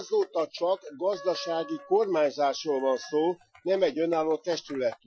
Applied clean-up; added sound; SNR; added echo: classical method Wiener filter.